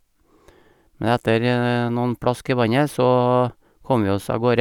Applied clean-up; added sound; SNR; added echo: none; none; none; none.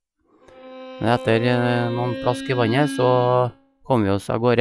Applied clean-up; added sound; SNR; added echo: classical method log-MMSE.